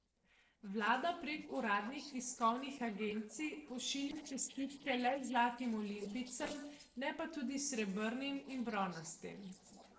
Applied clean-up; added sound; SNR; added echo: neural separator model SepFormer DNS4.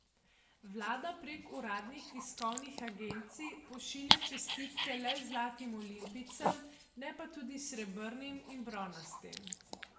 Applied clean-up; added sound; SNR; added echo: none; Dog; -2 dB; reverberation time 0.7 s.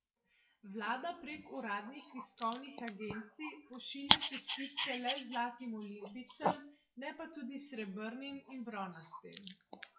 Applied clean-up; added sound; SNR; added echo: classical method WPE with log-MMSE.